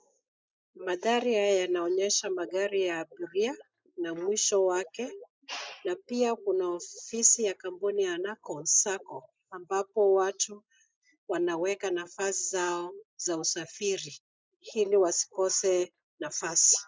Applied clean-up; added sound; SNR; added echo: neural mask model Resemble Enhance denoiser.